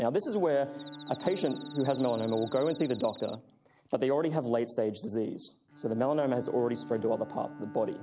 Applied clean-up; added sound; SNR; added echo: none; Cricket + Bowed string instrument; 16 dB; none.